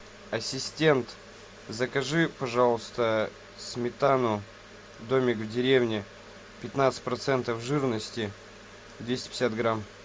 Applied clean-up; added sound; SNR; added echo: none; none; none; none.